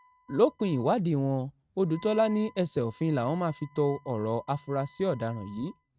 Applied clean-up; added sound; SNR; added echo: neural mask model RNNoise.